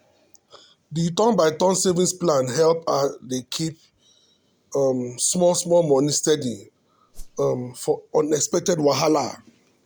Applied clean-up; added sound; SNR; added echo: none; Whoosh, swoosh, swish; 16 dB; none.